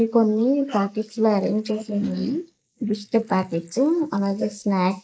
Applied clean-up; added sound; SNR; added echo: neural mask model Resemble Enhance denoiser.